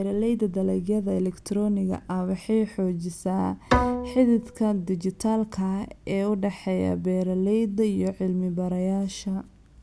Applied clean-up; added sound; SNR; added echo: none; Bowed string instrument; 4 dB; none.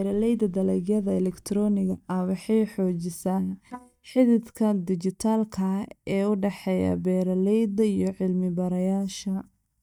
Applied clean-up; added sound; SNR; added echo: neural mask model DeepFilterNet 3.